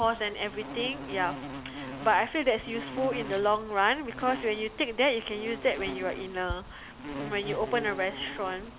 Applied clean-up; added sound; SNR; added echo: none; Insect; 10 dB; none.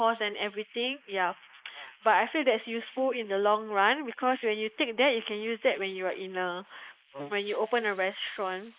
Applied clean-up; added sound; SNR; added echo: neural mask model Resemble Enhance denoiser.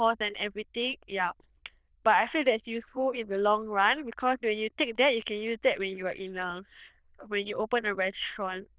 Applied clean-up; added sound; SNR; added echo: neural diffusion model UNIVERSE++.